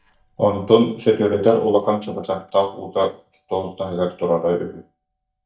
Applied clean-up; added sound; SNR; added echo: neural mask model DeepFilterNet 3.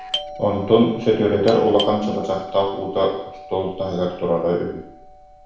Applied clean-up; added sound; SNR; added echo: none; Doorbell; 13 dB; reverberation time 0.6 s.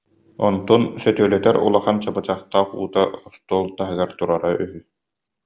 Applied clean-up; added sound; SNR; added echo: none; none; none; none.